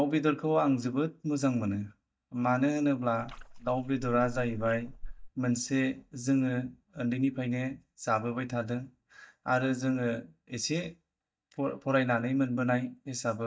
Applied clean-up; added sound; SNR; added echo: neural mask model DeepFilterNet 3.